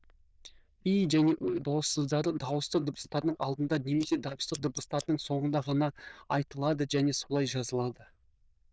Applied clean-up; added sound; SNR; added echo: neural diffusion model UNIVERSE++.